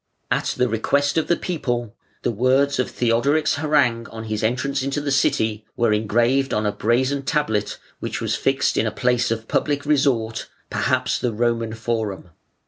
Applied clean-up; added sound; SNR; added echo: none; none; none; none.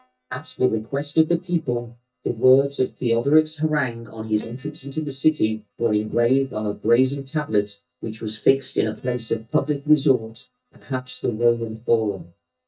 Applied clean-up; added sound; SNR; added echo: neural mask model DeepFilterNet 3.